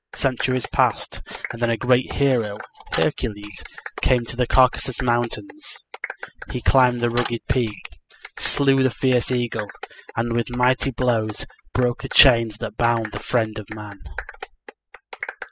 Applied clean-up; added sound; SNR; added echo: classical method spectral subtraction.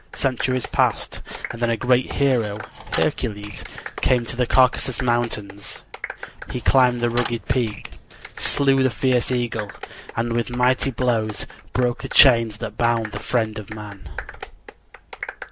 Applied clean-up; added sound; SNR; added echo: none; Coin (dropping) + Clapping; 13 dB; none.